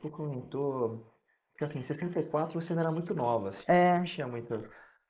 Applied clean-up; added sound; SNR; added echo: neural mask model Resemble Enhance denoiser.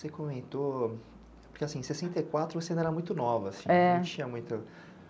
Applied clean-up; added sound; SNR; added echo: none; none; none; none.